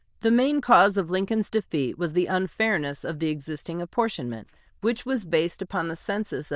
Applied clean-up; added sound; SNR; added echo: neural diffusion model UNIVERSE++.